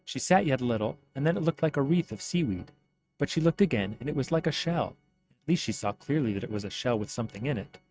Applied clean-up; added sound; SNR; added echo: neural mask model RNNoise.